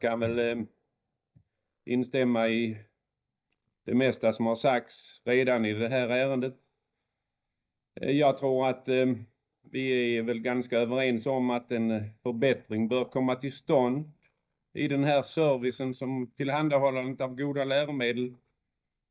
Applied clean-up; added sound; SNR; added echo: neural mask model DeepFilterNet 3.